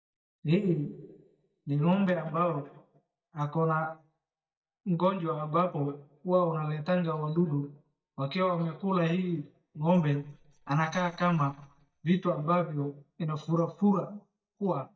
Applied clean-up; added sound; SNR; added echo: neural mask model DeepFilterNet 3.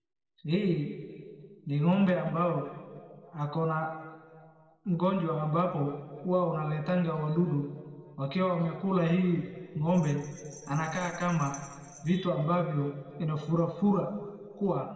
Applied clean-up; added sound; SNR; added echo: neural separator model SepFormer DNS4.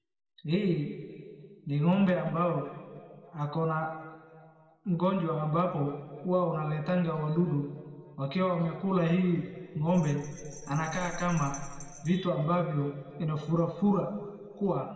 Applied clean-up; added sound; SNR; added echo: none; Bell; 13 dB; reverberation time 1.9 s.